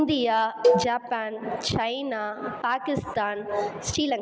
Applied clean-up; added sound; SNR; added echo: none; Cowbell; 1 dB; none.